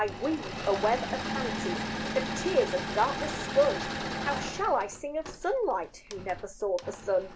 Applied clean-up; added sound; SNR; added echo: none; Engine / Mechanisms; 5 dB; none.